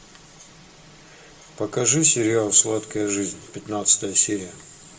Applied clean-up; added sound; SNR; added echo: none; none; none; reverberation time 2.0 s.